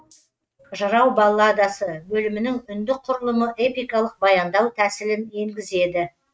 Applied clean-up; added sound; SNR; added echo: neural mask model RNNoise.